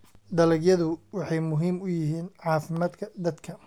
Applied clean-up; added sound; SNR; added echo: none; none; none; none.